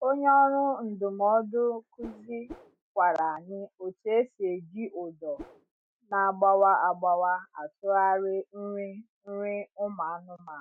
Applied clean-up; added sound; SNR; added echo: none; Whoosh, swoosh, swish; 18 dB; none.